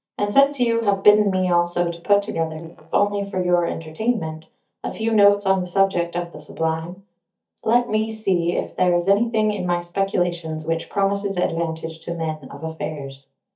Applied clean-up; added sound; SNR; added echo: neural mask model DeepFilterNet 3.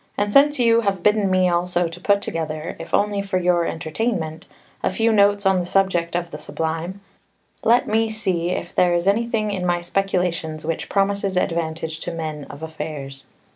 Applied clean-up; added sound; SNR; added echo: none; none; none; none.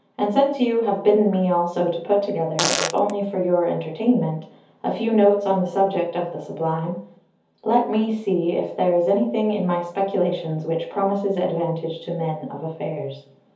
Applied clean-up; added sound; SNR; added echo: none; Fart; 3 dB; reverberation time 0.5 s.